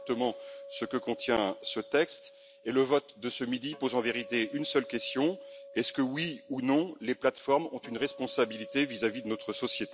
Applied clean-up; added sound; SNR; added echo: none; Acoustic guitar; 17 dB; none.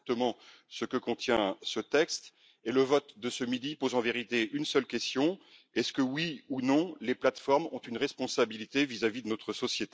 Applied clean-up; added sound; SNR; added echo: neural mask model Resemble Enhance denoiser.